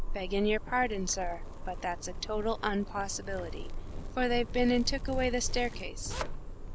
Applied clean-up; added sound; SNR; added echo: none; Zipper (clothing); 3 dB; none.